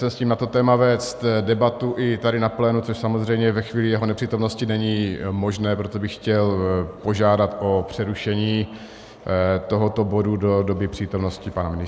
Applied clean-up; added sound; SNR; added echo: none; none; none; none.